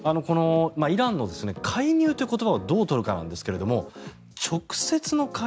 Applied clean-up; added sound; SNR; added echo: none; none; none; none.